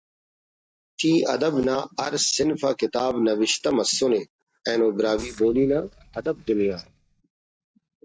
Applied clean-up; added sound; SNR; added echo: neural mask model DeepFilterNet 3.